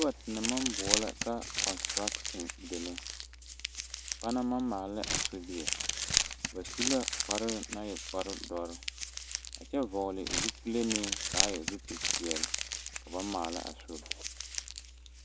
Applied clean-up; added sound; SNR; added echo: none; Crumpling, crinkling; -1 dB; none.